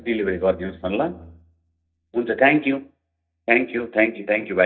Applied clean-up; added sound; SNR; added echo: neural mask model DeepFilterNet 3.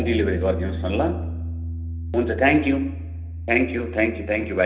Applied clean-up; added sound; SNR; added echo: none; Piano; 6 dB; reverberation time 0.8 s.